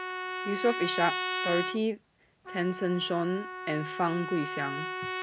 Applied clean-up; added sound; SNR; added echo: none; Trumpet; 4 dB; none.